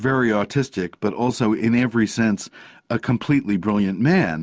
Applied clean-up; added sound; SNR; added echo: none; none; none; none.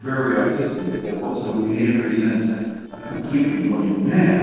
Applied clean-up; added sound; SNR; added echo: neural separator model SepFormer DNS4.